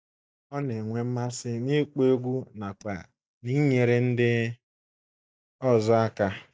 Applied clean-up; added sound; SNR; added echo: neural mask model DeepFilterNet 3.